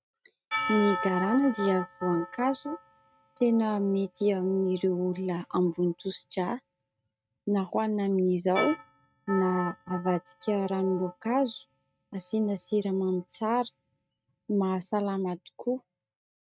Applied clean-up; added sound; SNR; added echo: neural mask model RNNoise.